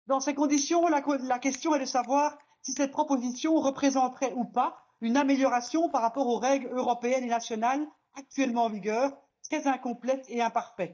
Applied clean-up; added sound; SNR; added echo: neural mask model DeepFilterNet 3.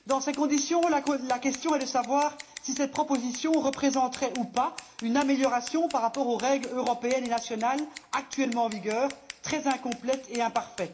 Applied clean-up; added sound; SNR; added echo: none; Scissors; 18 dB; reverberation time 0.4 s.